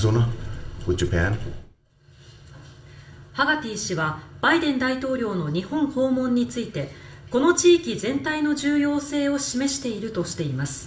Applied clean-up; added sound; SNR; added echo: none; none; none; reverberation time 0.4 s.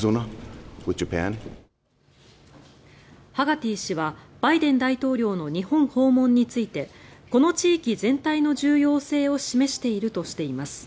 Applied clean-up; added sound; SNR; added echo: none; none; none; none.